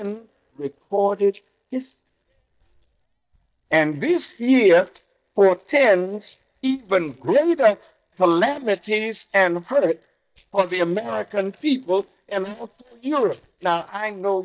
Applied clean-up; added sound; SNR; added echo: neural mask model DeepFilterNet 3.